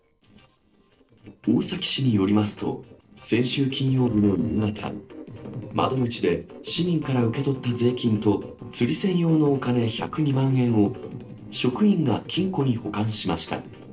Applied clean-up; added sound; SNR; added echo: neural separator model SepFormer DNS4.